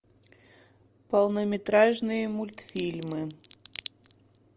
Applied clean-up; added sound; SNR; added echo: none; Crack; 19 dB; none.